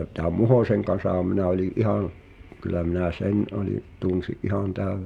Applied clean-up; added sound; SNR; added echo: none; none; none; none.